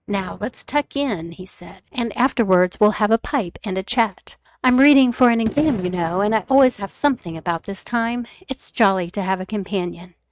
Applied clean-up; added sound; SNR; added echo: neural mask model RNNoise.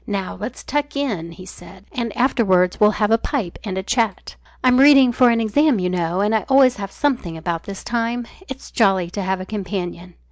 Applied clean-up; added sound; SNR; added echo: none; none; none; none.